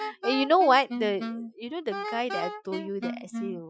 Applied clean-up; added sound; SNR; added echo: classical method Wiener filter.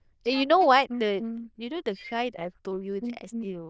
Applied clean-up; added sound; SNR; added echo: neural diffusion model UNIVERSE++.